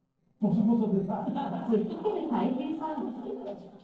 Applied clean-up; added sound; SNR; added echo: neural separator model SepFormer DNS4.